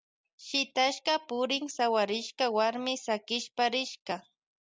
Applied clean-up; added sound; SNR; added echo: none; none; none; none.